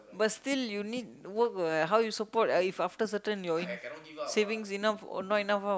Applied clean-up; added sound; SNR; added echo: none; none; none; none.